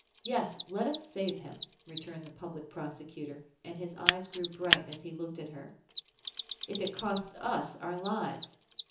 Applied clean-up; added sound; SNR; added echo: none; Mechanisms; 0 dB; reverberation time 0.7 s.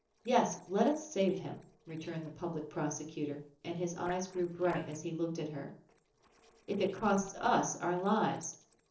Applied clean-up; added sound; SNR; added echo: neural separator model SepFormer DNS4.